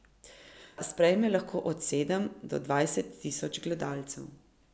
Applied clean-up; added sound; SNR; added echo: none; none; none; none.